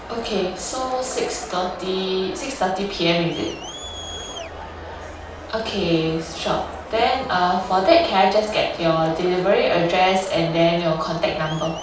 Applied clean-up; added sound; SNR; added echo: none; Crowd; 13 dB; reverberation time 0.5 s.